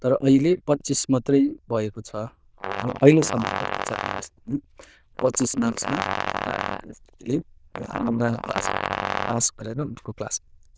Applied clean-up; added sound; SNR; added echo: neural diffusion model UNIVERSE++.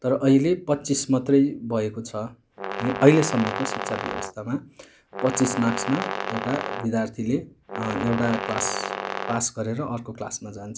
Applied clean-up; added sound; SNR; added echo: none; Brass instrument; 6 dB; none.